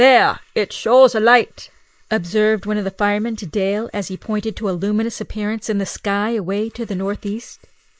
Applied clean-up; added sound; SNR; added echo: neural mask model Resemble Enhance denoiser.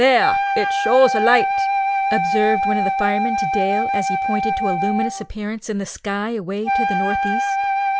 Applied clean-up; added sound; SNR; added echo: none; Wind instrument, woodwind instrument; -1 dB; none.